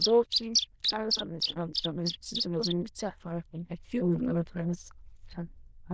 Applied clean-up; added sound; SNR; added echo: neural diffusion model UNIVERSE++.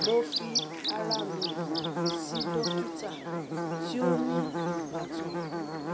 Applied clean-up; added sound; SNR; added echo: none; Buzz / Bird; -3 dB; none.